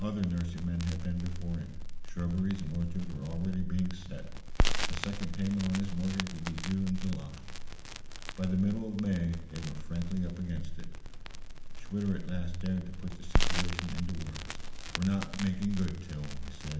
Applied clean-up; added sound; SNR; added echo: none; Crackle; 0 dB; reverberation time 0.8 s.